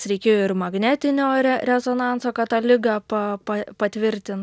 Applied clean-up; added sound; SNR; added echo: none; none; none; none.